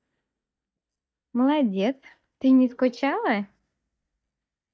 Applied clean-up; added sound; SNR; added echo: neural mask model DeepFilterNet 3.